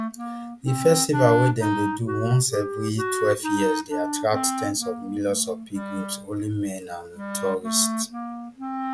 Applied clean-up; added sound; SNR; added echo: none; Wind instrument, woodwind instrument; 5 dB; none.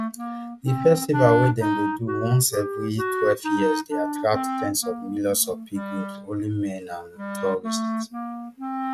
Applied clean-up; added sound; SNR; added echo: neural mask model RNNoise.